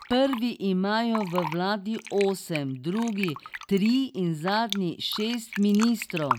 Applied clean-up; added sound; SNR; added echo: none; Fill (with liquid); 11 dB; none.